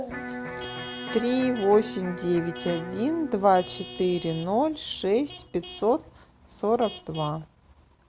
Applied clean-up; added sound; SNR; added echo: none; Vehicle horn, car horn, honking / Truck + Electric guitar; 12 dB; none.